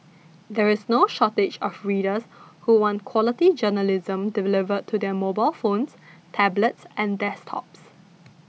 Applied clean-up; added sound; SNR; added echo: none; none; none; none.